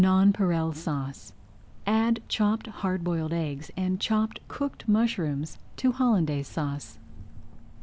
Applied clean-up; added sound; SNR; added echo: none; Cricket; 18 dB; none.